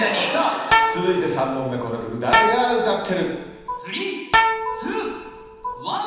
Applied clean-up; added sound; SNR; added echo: none; Bowed string instrument; 0 dB; reverberation time 1.1 s.